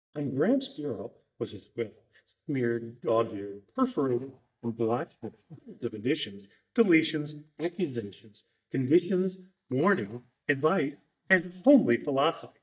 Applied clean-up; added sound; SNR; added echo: neural mask model DeepFilterNet 3.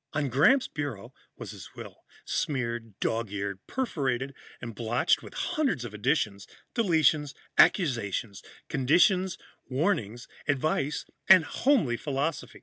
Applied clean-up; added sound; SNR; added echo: none; none; none; none.